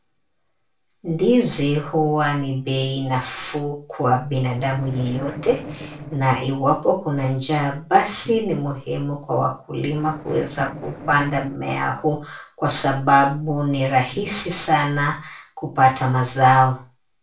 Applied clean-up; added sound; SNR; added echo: neural separator model SepFormer DNS4.